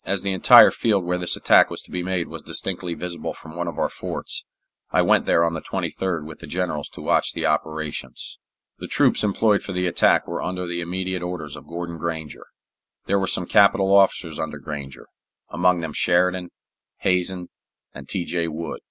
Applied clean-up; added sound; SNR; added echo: none; none; none; none.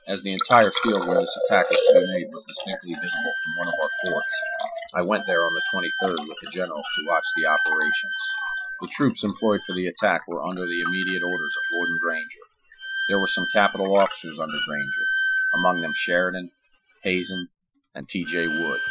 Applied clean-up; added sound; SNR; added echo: classical method Wiener filter.